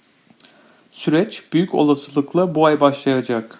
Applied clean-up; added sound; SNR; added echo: none; none; none; none.